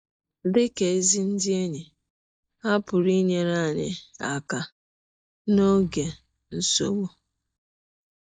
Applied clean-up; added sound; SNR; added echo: neural mask model DeepFilterNet 3.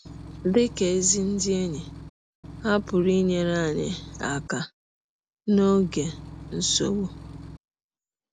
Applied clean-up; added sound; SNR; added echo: none; Engine / Truck / Car; 14 dB; none.